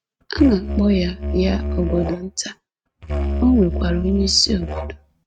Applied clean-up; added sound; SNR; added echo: neural mask model RNNoise.